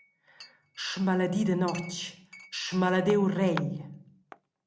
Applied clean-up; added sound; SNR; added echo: none; Chink, clink; 18 dB; none.